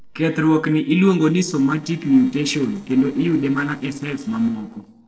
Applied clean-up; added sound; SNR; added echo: neural separator model SepFormer DNS4.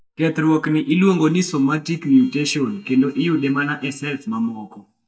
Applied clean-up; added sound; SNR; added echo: neural mask model DeepFilterNet 3.